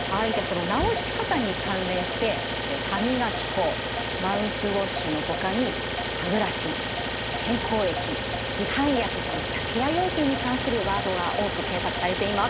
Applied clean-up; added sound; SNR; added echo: none; Idling; 1 dB; none.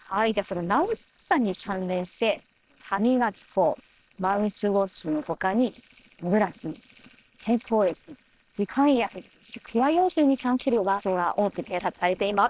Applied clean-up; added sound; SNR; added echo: neural separator model SepFormer WHAM!.